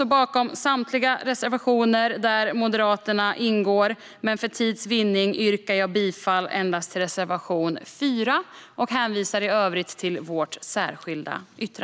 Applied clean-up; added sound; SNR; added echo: none; none; none; none.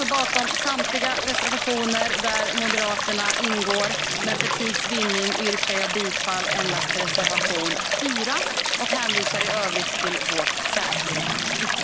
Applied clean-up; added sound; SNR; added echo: none; Stream; -4 dB; none.